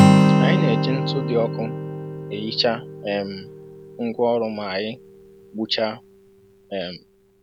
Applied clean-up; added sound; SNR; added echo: none; Acoustic guitar; -4 dB; none.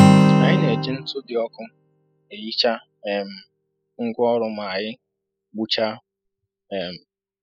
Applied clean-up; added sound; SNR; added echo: classical method spectral subtraction.